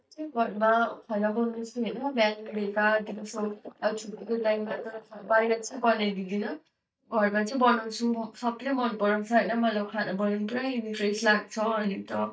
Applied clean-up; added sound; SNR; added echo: neural mask model DeepFilterNet 3.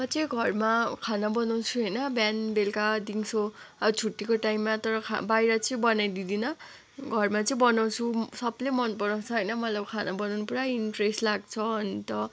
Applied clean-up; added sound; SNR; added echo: none; none; none; none.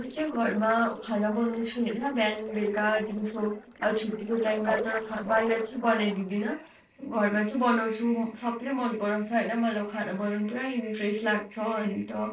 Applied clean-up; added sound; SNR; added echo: neural separator model SepFormer DNS4.